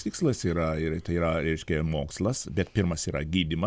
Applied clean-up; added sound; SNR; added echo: none; none; none; none.